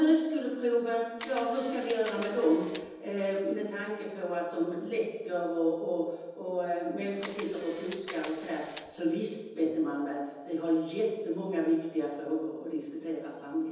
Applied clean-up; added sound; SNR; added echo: none; Camera; 12 dB; reverberation time 1.1 s.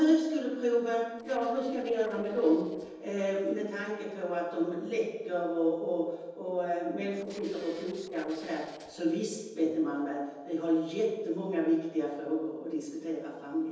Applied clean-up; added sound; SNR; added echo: neural separator model SepFormer DNS4.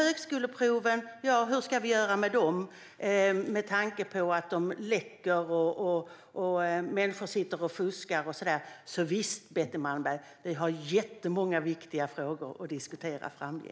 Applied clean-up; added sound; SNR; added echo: none; none; none; none.